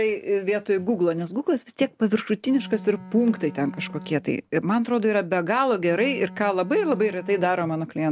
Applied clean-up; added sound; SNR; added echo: none; Bowed string instrument; 16 dB; none.